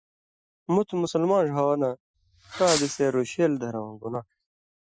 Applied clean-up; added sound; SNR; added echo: classical method Wiener filter.